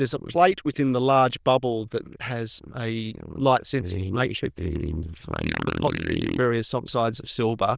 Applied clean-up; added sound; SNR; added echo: neural diffusion model UNIVERSE++.